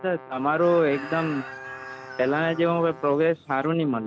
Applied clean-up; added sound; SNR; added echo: none; Brass instrument + Chicken, rooster; 16 dB; none.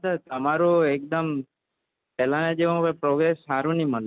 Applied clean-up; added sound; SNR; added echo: none; none; none; none.